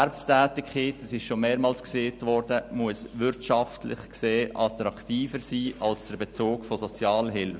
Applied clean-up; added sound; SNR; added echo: none; none; none; none.